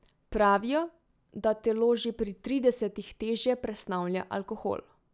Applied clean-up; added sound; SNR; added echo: none; none; none; none.